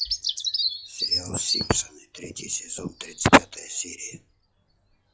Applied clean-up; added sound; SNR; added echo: classical method log-MMSE.